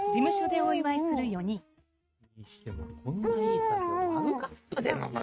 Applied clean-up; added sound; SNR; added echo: neural mask model RNNoise.